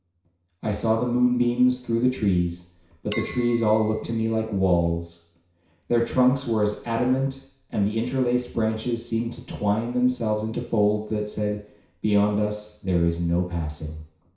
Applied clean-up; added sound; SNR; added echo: none; Chink, clink; 12 dB; reverberation time 0.6 s.